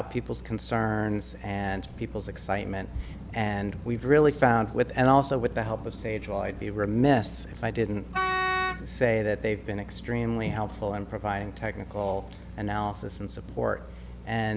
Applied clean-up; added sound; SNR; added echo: none; Wind instrument, woodwind instrument; 2 dB; none.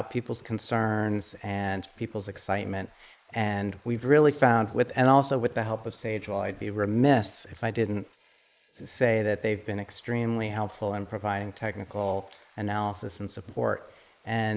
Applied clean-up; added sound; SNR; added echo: neural mask model Resemble Enhance denoiser.